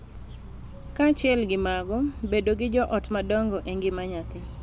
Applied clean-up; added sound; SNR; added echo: none; none; none; none.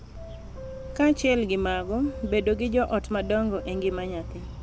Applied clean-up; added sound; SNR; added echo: none; Subway, metro, underground / Doorbell; 18 dB; none.